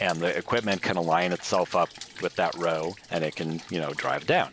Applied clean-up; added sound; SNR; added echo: none; Rain; 17 dB; none.